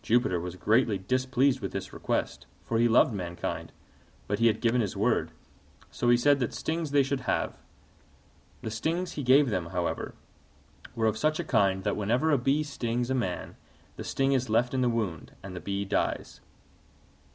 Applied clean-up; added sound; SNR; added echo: none; none; none; none.